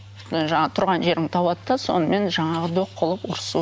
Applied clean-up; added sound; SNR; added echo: none; none; none; none.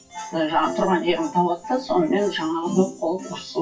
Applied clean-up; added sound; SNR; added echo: classical method WPE with log-MMSE.